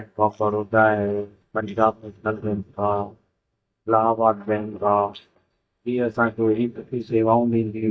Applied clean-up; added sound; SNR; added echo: neural mask model DeepFilterNet 3.